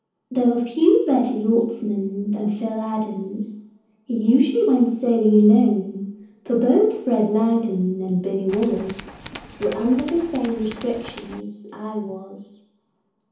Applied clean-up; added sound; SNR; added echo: none; Tools; 14 dB; reverberation time 0.7 s.